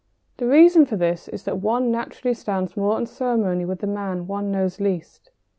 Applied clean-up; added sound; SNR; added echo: none; none; none; none.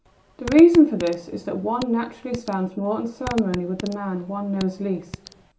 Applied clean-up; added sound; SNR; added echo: none; Fart; 17 dB; reverberation time 0.4 s.